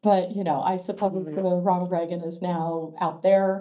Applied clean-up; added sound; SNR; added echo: neural mask model DeepFilterNet 3.